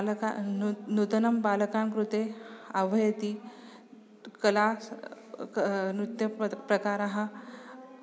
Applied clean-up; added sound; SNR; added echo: none; none; none; none.